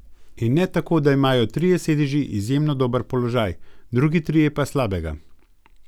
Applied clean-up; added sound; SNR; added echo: none; none; none; none.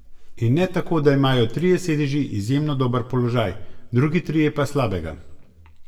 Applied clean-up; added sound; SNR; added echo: none; none; none; reverberation time 0.5 s.